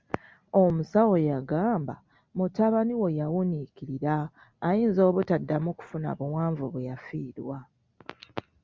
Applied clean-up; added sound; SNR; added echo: none; none; none; none.